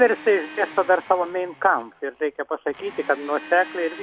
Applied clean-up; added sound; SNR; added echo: none; Domestic sounds, home sounds; 18 dB; none.